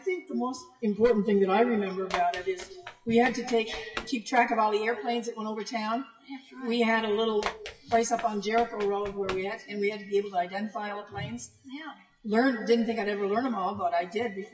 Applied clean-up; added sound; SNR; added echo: classical method WPE with log-MMSE.